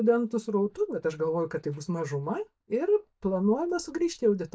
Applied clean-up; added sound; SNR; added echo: neural mask model DeepFilterNet 3.